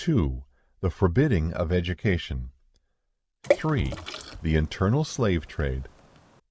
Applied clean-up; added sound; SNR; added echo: none; Water / Splash, splatter; 6 dB; none.